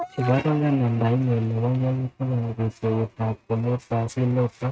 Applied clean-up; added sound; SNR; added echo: neural mask model RNNoise.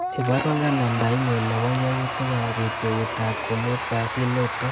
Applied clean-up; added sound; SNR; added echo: none; Applause / Crowd / Cheering; 5 dB; none.